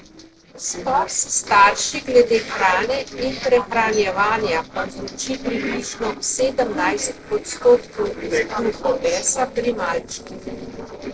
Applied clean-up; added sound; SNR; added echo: neural separator model SepFormer DNS4.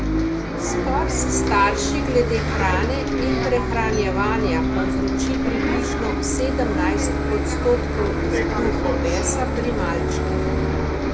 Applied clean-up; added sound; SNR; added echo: none; Bus; -4 dB; reverberation time 2.0 s.